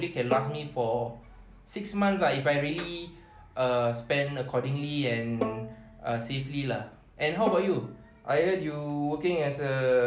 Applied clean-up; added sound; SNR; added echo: none; Bowed string instrument; 10 dB; none.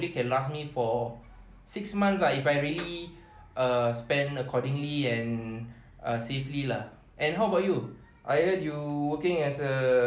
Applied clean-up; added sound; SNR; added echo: none; none; none; none.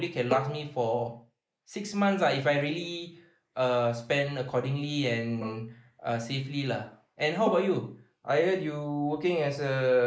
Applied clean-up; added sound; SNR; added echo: neural mask model Resemble Enhance denoiser.